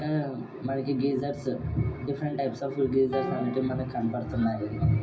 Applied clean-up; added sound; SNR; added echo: none; Piano; 11 dB; reverberation time 0.4 s.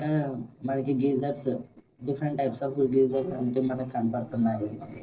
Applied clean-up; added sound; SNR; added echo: neural separator model SepFormer DNS4.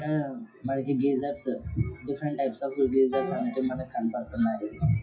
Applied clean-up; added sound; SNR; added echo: classical method WPE with log-MMSE.